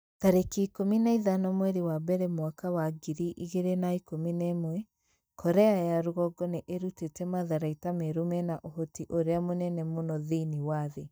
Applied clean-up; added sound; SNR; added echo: neural mask model DeepFilterNet 3.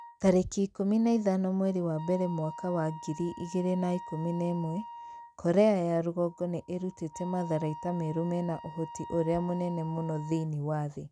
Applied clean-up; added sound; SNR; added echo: none; Wind instrument, woodwind instrument; 15 dB; none.